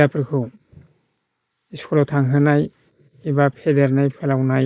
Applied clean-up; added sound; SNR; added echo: neural mask model Resemble Enhance denoiser.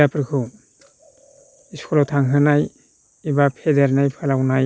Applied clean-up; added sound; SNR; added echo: none; none; none; none.